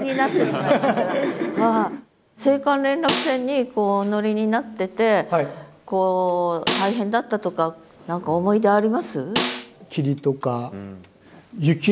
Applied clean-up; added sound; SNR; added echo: none; Snare drum; 5 dB; none.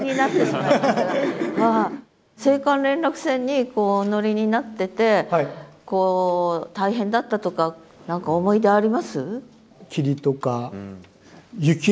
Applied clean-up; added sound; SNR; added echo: none; none; none; none.